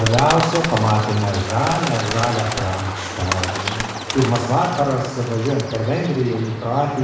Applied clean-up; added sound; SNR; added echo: none; Bird; 7 dB; reverberation time 1.0 s.